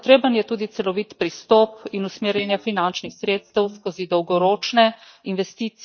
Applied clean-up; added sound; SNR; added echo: neural mask model DeepFilterNet 3.